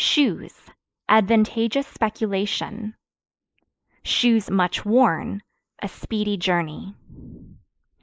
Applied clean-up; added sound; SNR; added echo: neural mask model Resemble Enhance denoiser.